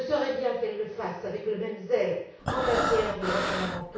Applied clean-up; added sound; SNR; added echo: none; Breathing; 1 dB; reverberation time 0.6 s.